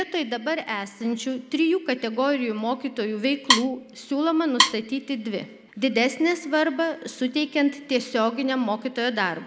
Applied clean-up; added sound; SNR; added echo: none; Wood; 1 dB; none.